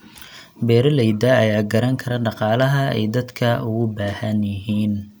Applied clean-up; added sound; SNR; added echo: none; none; none; none.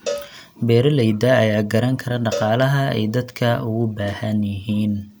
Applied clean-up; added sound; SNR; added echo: none; Cowbell; 15 dB; none.